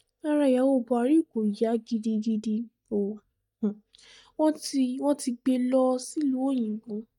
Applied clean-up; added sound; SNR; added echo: neural mask model DeepFilterNet 3.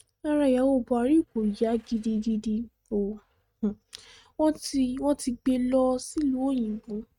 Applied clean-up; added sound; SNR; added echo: neural mask model RNNoise.